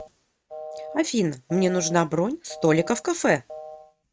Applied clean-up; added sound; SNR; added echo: neural mask model RNNoise.